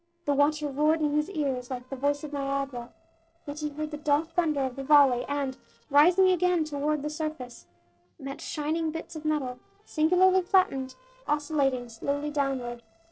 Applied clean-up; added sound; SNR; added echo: neural separator model SepFormer DNS4.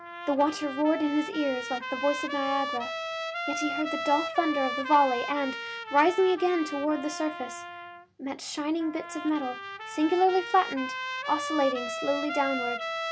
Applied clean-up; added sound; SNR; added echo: none; Trumpet; 7 dB; reverberation time 0.2 s.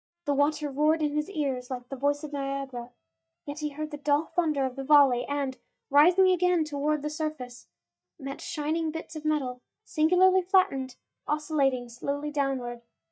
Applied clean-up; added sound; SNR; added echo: neural mask model DeepFilterNet 3.